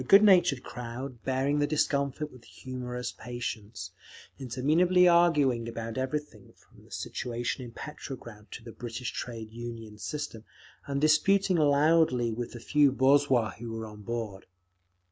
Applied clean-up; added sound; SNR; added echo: none; none; none; none.